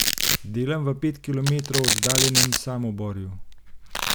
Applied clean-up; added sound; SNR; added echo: none; Domestic sounds, home sounds; -1 dB; none.